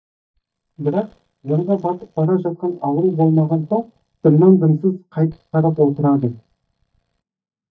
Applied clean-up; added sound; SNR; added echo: neural mask model DeepFilterNet 3.